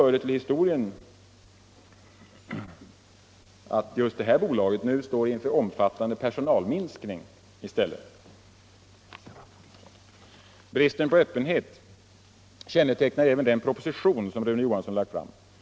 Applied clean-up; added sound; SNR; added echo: none; none; none; none.